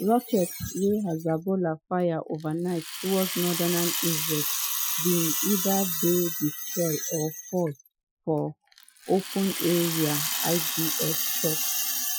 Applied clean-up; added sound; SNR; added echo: classical method Wiener filter.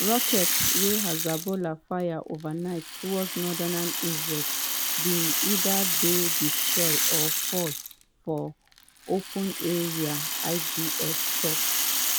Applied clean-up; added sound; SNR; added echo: none; Rattle (instrument); -3 dB; none.